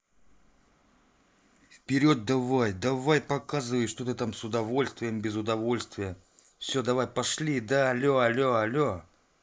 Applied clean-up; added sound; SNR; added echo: neural mask model Resemble Enhance denoiser.